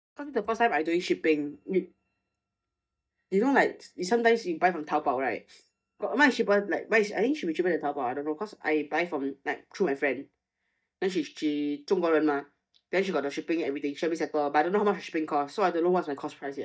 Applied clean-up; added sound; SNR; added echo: neural mask model DeepFilterNet 3.